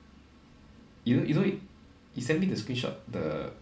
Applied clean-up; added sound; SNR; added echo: none; none; none; reverberation time 0.4 s.